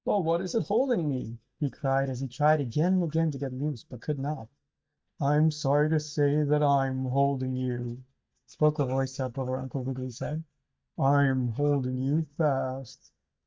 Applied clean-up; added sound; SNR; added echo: neural mask model DeepFilterNet 3.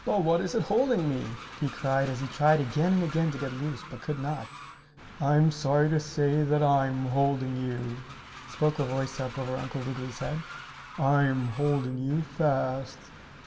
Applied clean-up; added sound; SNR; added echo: none; Train; 17 dB; reverberation time 2.1 s.